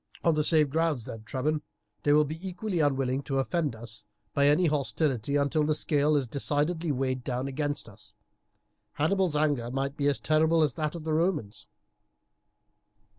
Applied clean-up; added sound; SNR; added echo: none; none; none; none.